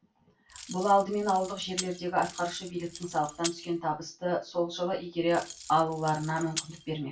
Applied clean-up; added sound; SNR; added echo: none; Keys jangling; 12 dB; reverberation time 0.2 s.